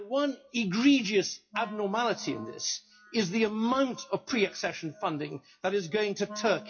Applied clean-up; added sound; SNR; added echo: classical method WPE with log-MMSE.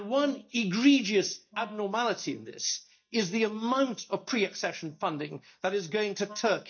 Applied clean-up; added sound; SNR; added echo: neural mask model DeepFilterNet 3.